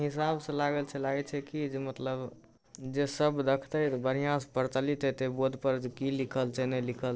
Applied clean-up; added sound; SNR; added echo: neural separator model SepFormer DNS4.